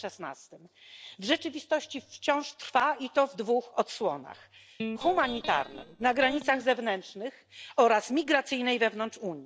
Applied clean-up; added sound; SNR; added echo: neural separator model SepFormer DNS4.